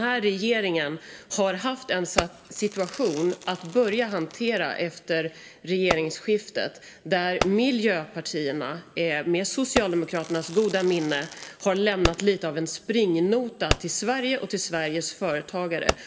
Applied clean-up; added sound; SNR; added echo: none; Fireworks; 10 dB; reverberation time 2.1 s.